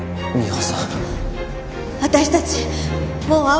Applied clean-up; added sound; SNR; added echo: none; none; none; none.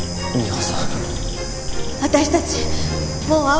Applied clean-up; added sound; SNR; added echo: none; Bird / Insect; 5 dB; none.